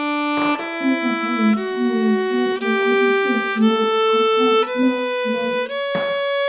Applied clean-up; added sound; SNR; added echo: none; Bowed string instrument; -4 dB; reverberation time 0.7 s.